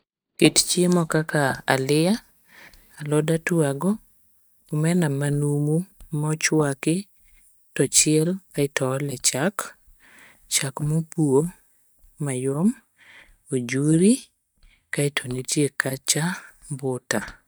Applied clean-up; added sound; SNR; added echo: neural mask model DeepFilterNet 3.